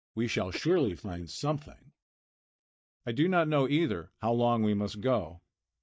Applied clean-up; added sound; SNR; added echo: neural mask model DeepFilterNet 3.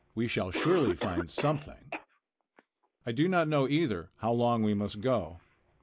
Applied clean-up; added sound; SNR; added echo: none; Cough; 11 dB; none.